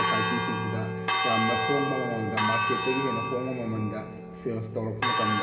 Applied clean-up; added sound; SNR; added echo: none; Church bell; -2 dB; reverberation time 2.4 s.